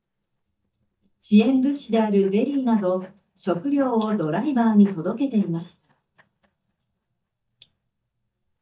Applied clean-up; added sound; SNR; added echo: neural mask model DeepFilterNet 3.